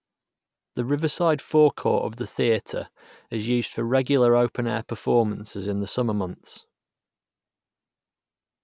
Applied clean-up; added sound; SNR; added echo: none; none; none; none.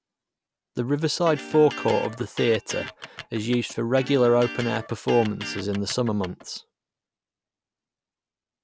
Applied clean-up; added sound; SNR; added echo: none; Electric guitar; 12 dB; none.